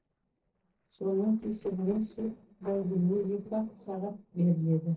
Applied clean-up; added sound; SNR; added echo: neural separator model SepFormer DNS4.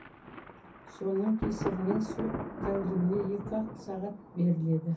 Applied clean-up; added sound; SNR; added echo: none; Thunder; 7 dB; reverberation time 0.3 s.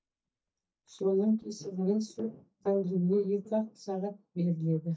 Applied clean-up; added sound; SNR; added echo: neural mask model DeepFilterNet 3.